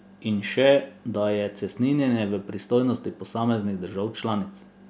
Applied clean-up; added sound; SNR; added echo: none; none; none; none.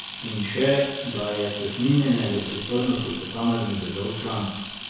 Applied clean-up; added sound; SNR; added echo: none; Camera; 11 dB; reverberation time 1.0 s.